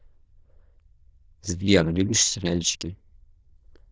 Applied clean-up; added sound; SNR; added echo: neural diffusion model UNIVERSE++.